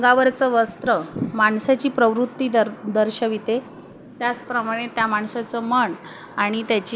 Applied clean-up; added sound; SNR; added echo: none; none; none; none.